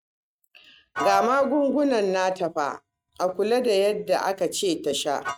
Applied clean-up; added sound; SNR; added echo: neural mask model RNNoise.